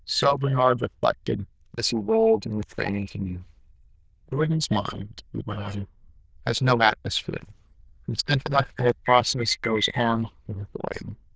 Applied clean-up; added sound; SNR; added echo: neural diffusion model UNIVERSE++.